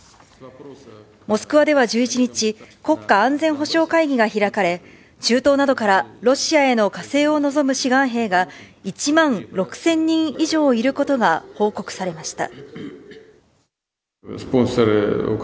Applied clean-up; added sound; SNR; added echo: none; none; none; none.